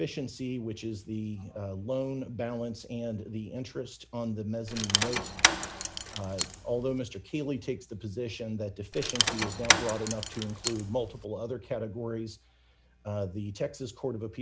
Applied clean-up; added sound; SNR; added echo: none; Rattle / Keys jangling; -4 dB; none.